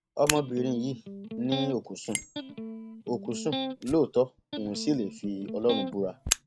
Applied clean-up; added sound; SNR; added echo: none; Fire + Electric guitar; 3 dB; none.